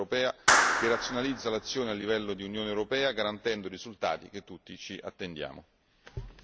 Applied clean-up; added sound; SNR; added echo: none; Clapping; -2 dB; none.